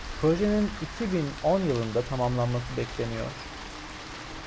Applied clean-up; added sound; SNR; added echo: none; Rain; 10 dB; none.